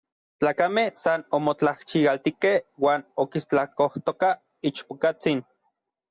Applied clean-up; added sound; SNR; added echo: none; none; none; none.